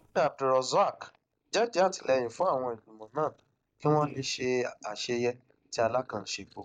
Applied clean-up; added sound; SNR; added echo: neural mask model DeepFilterNet 3.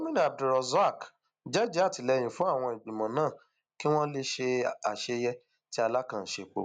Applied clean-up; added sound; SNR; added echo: none; none; none; none.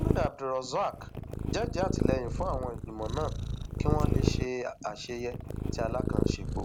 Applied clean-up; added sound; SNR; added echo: none; Purr; -3 dB; none.